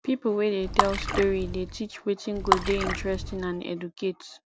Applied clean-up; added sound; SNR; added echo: none; Water / Splash, splatter; 1 dB; none.